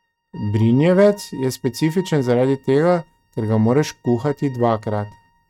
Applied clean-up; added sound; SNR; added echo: neural mask model RNNoise.